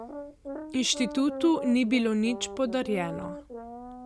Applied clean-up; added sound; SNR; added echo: none; Brass instrument; 11 dB; none.